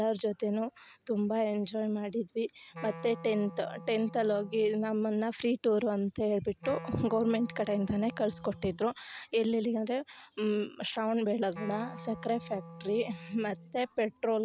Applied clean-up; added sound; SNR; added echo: none; Wind instrument, woodwind instrument; 17 dB; none.